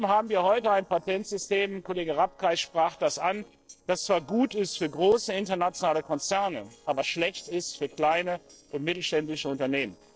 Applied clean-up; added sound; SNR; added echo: neural separator model SepFormer DNS4.